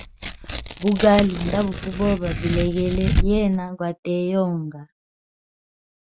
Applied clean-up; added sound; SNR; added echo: none; Tearing; 4 dB; none.